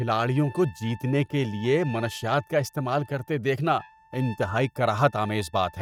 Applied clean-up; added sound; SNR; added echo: neural mask model RNNoise.